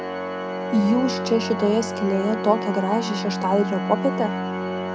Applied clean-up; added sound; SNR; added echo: none; Organ; 4 dB; none.